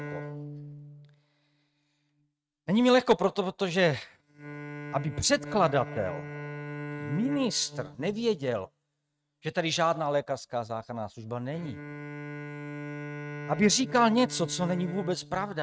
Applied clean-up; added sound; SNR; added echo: neural mask model RNNoise.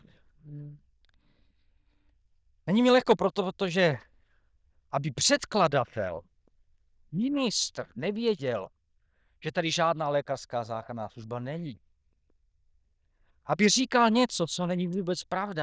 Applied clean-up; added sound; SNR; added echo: neural diffusion model UNIVERSE++.